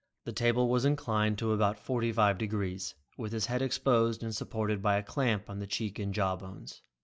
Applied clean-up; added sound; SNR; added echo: neural mask model Resemble Enhance denoiser.